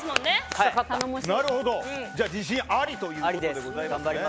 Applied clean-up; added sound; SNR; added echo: none; Telephone; 17 dB; none.